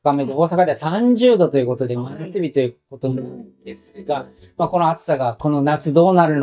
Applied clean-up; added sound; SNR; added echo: neural mask model DeepFilterNet 3.